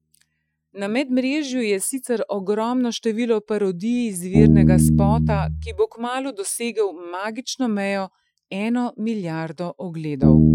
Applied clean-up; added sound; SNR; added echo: classical method Wiener filter.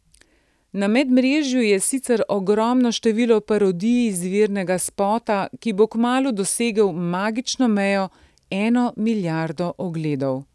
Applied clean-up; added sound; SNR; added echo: none; none; none; none.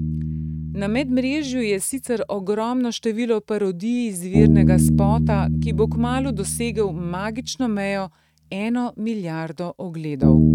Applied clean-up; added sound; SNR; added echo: neural mask model RNNoise.